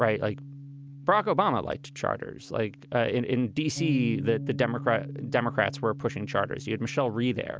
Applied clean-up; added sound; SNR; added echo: none; Bass guitar; 11 dB; none.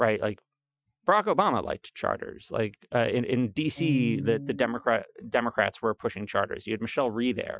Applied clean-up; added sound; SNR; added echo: classical method Wiener filter.